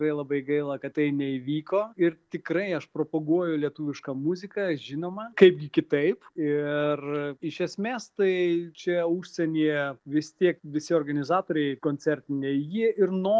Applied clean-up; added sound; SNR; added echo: none; none; none; none.